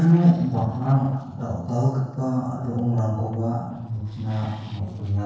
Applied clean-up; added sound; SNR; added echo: neural separator model SepFormer DNS4.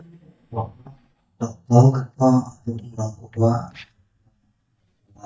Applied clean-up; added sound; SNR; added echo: neural mask model DeepFilterNet 3.